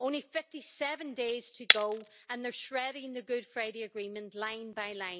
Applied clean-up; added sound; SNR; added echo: none; Shatter; -1 dB; none.